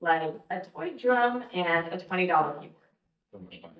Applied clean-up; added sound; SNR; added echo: neural mask model DeepFilterNet 3.